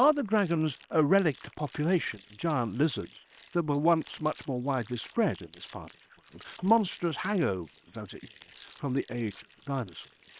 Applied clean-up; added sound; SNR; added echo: neural separator model SepFormer WHAM!.